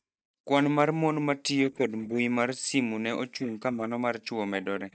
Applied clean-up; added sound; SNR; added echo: neural mask model DeepFilterNet 3.